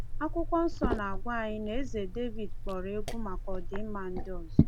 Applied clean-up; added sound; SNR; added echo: none; Liquid; -3 dB; none.